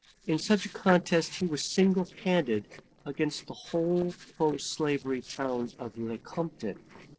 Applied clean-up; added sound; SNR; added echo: neural separator model SepFormer DNS4.